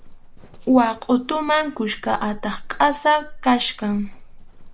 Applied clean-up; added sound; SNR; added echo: none; Livestock, farm animals, working animals; 15 dB; none.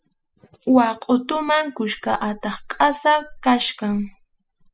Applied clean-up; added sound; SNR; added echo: classical method spectral subtraction.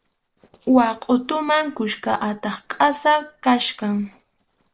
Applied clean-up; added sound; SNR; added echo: neural separator model SepFormer DNS4.